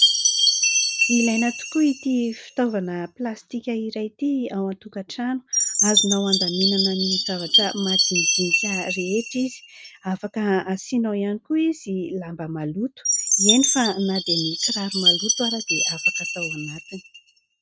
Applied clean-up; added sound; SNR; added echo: neural mask model RNNoise.